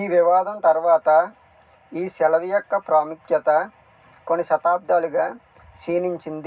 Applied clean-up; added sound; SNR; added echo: none; none; none; reverberation time 0.4 s.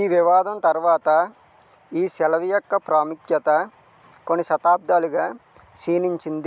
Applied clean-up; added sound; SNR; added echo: none; none; none; none.